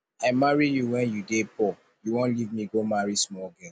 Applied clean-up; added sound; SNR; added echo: none; none; none; none.